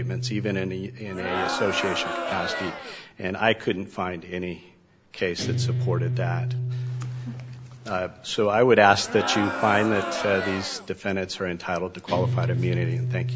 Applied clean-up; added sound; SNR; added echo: none; Crowd + Guitar; 3 dB; none.